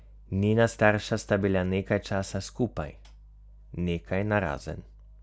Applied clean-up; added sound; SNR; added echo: none; none; none; none.